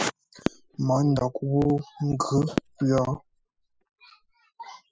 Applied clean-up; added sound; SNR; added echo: classical method spectral subtraction.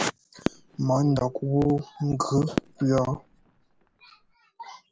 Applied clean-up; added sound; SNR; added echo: none; Fireworks; 11 dB; none.